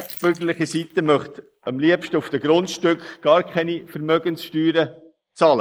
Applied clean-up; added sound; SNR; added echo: neural mask model Resemble Enhance denoiser.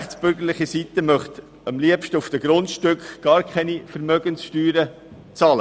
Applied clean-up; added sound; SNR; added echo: none; none; none; none.